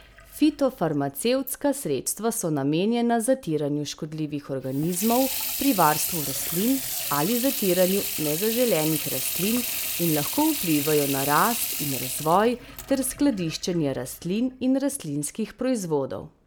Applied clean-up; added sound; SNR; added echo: none; Sink (filling or washing) / Water tap, faucet; 7 dB; none.